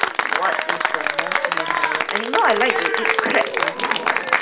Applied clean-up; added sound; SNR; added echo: none; Applause / Cheering; -4 dB; reverberation time 3.0 s.